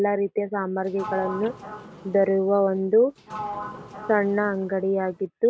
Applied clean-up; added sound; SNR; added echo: none; Sliding door; 13 dB; none.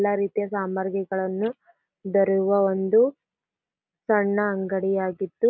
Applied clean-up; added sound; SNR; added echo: none; none; none; none.